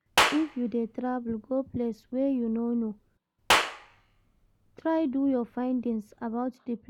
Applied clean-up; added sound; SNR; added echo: none; Clapping; 3 dB; none.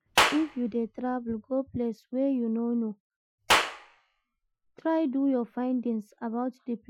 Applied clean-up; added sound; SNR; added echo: classical method Wiener filter.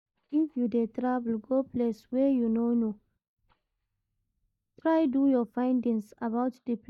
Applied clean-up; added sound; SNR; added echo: neural mask model DeepFilterNet 3.